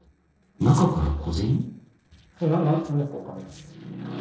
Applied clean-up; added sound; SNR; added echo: neural separator model SepFormer DNS4.